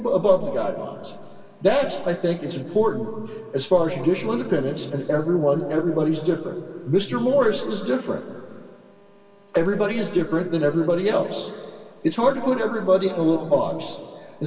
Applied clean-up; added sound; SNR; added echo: none; none; none; reverberation time 2.2 s.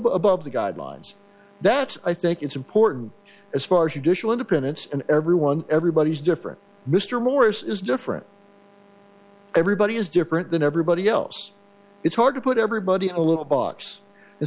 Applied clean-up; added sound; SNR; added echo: none; none; none; none.